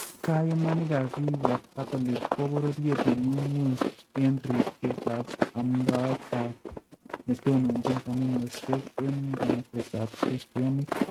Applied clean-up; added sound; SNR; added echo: neural mask model RNNoise.